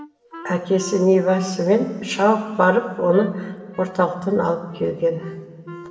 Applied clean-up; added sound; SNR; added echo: none; Wind instrument, woodwind instrument; 19 dB; reverberation time 2.8 s.